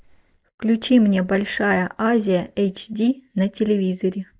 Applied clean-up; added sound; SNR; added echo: neural mask model DeepFilterNet 3.